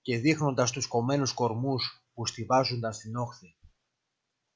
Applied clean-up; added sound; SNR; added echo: none; none; none; none.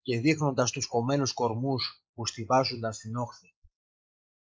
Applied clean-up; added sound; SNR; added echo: neural mask model Resemble Enhance denoiser.